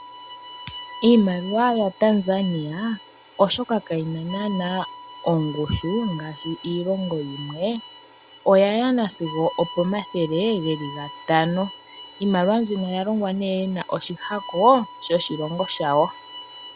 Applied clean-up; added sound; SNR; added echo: none; Bowed string instrument; 14 dB; none.